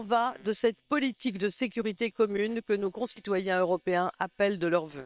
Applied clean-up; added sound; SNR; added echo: neural separator model SepFormer WHAM!.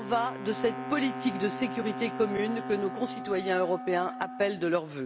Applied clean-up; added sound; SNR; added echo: none; Wind instrument, woodwind instrument + Wind instrument, woodwind instrument; 8 dB; none.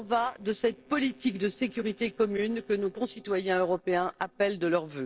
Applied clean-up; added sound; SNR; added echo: neural separator model SepFormer DNS4.